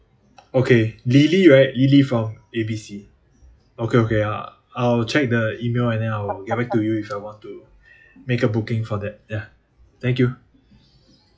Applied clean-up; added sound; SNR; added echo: classical method log-MMSE.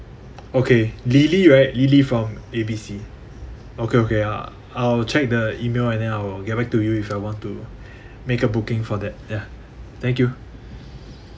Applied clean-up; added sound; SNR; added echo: none; none; none; none.